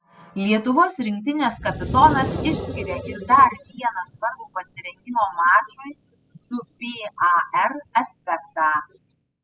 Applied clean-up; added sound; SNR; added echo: classical method spectral subtraction.